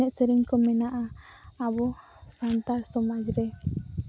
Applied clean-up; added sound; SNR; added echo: none; none; none; none.